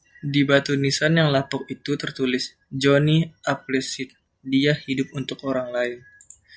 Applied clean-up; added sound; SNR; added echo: none; none; none; none.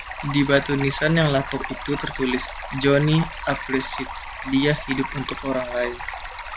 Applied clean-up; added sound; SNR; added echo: none; Stream; 9 dB; none.